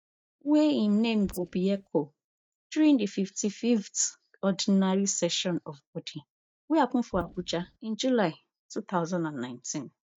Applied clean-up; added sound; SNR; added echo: neural mask model DeepFilterNet 3.